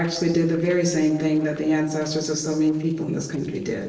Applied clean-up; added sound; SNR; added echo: neural separator model SepFormer DNS4.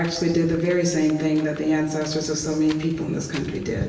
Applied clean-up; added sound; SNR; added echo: none; Wind; 16 dB; reverberation time 1.0 s.